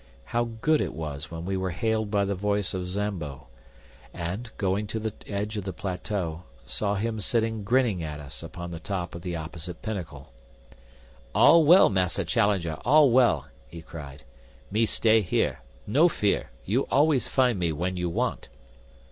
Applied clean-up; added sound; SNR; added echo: none; none; none; none.